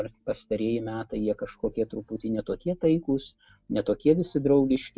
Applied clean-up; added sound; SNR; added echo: none; none; none; none.